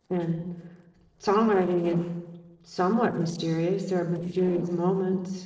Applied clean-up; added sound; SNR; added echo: neural separator model SepFormer DNS4.